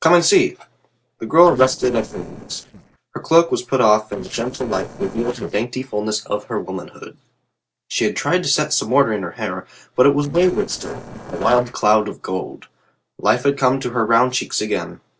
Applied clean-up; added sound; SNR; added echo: neural separator model SepFormer DNS4.